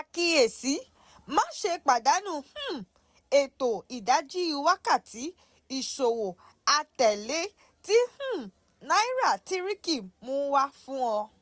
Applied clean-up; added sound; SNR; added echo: none; none; none; none.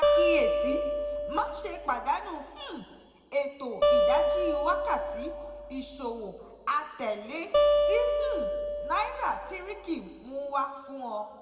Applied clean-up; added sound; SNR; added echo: none; Acoustic guitar; -4 dB; reverberation time 1.6 s.